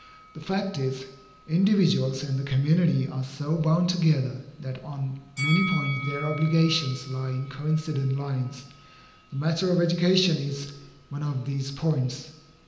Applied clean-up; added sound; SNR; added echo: none; Bell; 15 dB; reverberation time 0.9 s.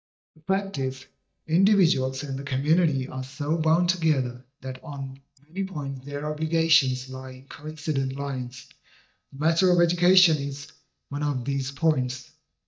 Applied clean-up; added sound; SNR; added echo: neural mask model DeepFilterNet 3.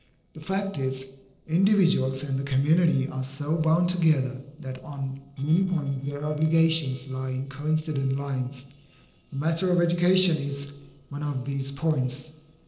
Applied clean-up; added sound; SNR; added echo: neural separator model SepFormer DNS4.